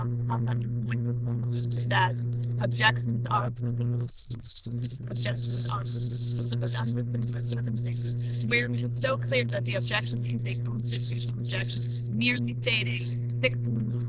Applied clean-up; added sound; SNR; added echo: neural diffusion model UNIVERSE++.